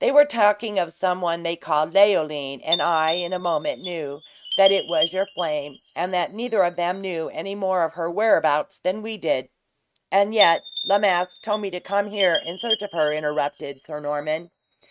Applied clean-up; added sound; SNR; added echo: neural mask model RNNoise.